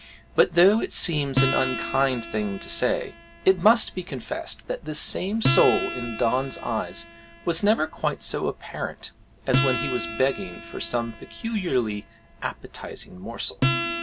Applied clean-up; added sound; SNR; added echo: none; Acoustic guitar; 5 dB; none.